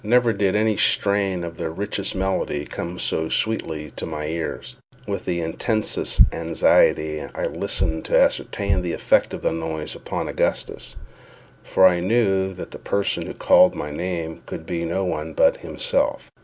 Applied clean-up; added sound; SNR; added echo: none; none; none; none.